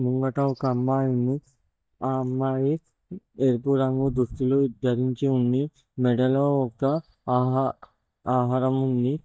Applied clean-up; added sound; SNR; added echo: neural mask model DeepFilterNet 3.